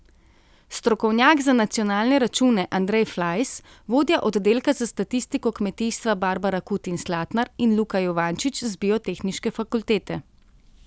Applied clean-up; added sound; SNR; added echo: none; none; none; none.